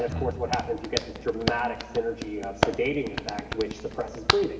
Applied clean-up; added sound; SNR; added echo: none; Hands; 3 dB; reverberation time 2.7 s.